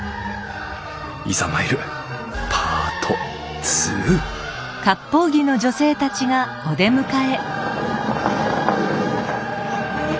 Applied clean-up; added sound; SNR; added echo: none; none; none; none.